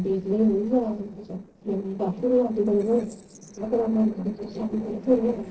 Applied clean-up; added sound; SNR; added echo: neural separator model SepFormer DNS4.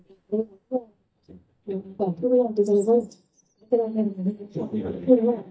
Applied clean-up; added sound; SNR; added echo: neural mask model DeepFilterNet 3.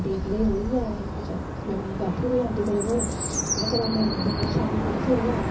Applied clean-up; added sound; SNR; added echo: none; Chirp, tweet; 1 dB; reverberation time 0.3 s.